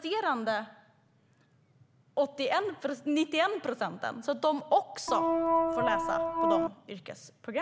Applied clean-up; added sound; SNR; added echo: none; Organ; -5 dB; none.